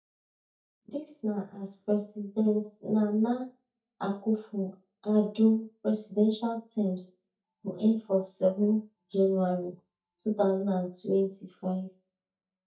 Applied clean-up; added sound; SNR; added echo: neural mask model DeepFilterNet 3.